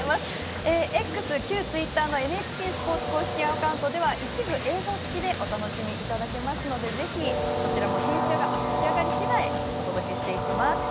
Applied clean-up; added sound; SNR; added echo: none; Train; 1 dB; none.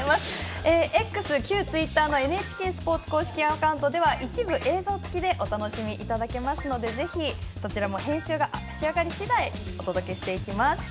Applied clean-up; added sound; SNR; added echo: none; none; none; none.